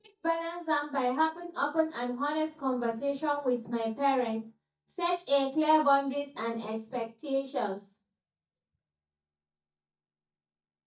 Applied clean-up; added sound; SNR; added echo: neural mask model DeepFilterNet 3.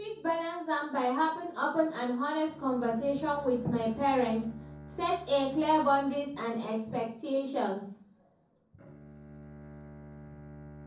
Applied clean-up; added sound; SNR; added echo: none; Bowed string instrument; 19 dB; reverberation time 0.6 s.